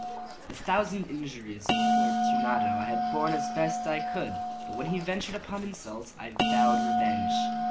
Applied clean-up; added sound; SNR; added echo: none; Bell; -4 dB; none.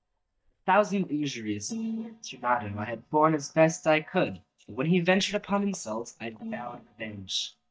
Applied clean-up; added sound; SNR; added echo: neural mask model DeepFilterNet 3.